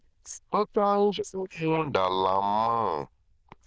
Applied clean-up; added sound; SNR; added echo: neural diffusion model UNIVERSE++.